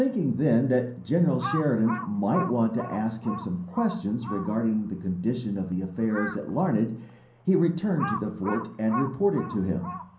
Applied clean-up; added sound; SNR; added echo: none; Crow; 13 dB; reverberation time 0.6 s.